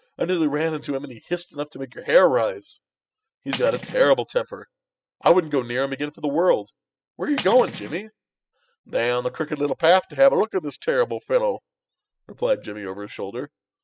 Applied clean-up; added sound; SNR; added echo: classical method spectral subtraction.